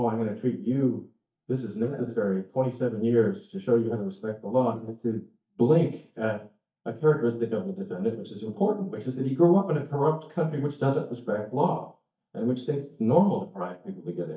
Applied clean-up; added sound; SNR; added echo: neural mask model DeepFilterNet 3.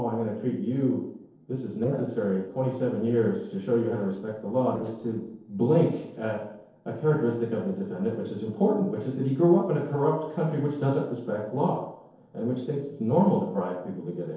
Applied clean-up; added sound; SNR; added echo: neural separator model SepFormer DNS4.